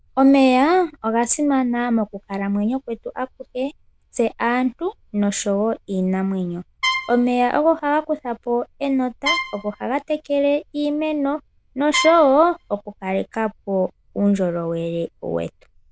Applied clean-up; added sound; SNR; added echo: neural diffusion model UNIVERSE++.